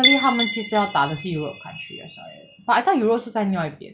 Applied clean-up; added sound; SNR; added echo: none; Chime; 1 dB; none.